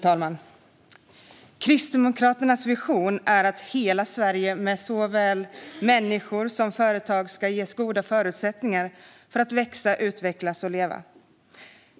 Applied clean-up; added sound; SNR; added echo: none; none; none; none.